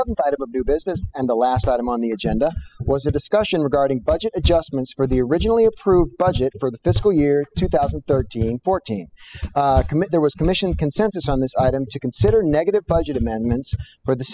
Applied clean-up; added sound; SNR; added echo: classical method spectral subtraction.